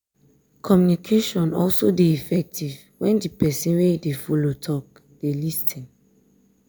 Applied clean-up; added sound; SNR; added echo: none; none; none; none.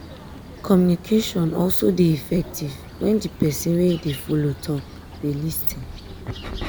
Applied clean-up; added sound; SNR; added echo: none; Bird vocalization, bird call, bird song; 14 dB; none.